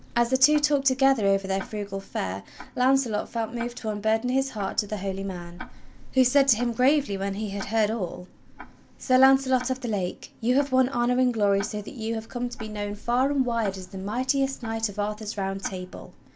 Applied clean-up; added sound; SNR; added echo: none; Bird + Tick-tock; 17 dB; none.